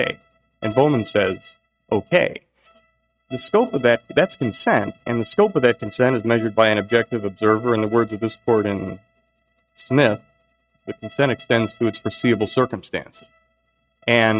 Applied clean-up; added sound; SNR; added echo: neural mask model RNNoise.